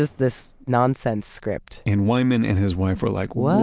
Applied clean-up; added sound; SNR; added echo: none; none; none; none.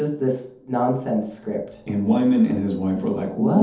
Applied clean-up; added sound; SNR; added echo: none; none; none; reverberation time 0.6 s.